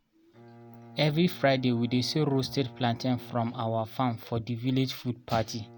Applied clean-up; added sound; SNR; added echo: none; Bowed string instrument; 20 dB; none.